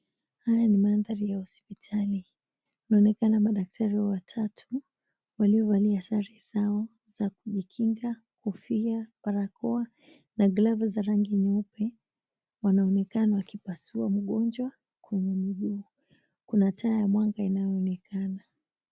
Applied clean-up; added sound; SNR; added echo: none; none; none; none.